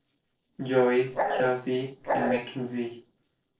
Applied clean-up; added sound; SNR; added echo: neural separator model SepFormer DNS4.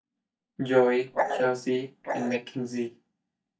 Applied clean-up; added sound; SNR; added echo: neural mask model DeepFilterNet 3.